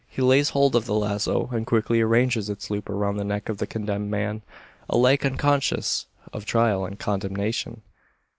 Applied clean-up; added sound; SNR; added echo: none; none; none; none.